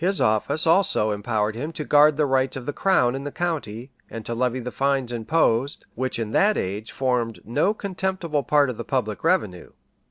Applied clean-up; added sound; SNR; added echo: none; none; none; none.